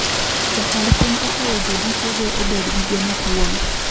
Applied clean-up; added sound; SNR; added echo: none; Rain; -3 dB; none.